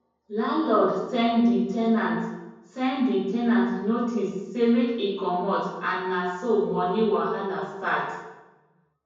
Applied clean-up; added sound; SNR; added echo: none; none; none; reverberation time 1.1 s.